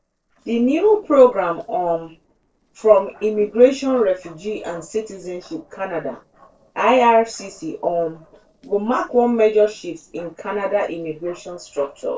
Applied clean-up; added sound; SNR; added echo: neural separator model SepFormer DNS4.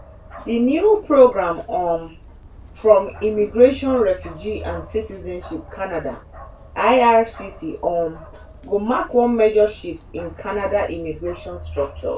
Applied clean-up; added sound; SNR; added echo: none; Bark; 18 dB; reverberation time 0.2 s.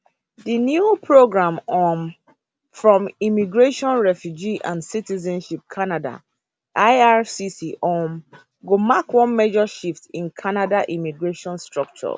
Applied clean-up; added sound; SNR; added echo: none; none; none; none.